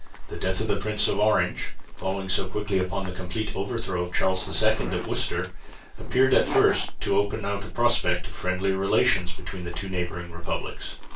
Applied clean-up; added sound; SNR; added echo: none; Zipper (clothing); 20 dB; reverberation time 0.2 s.